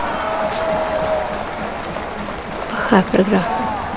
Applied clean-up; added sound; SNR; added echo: none; Crowd; 0 dB; none.